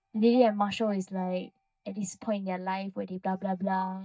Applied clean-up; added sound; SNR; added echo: neural mask model DeepFilterNet 3.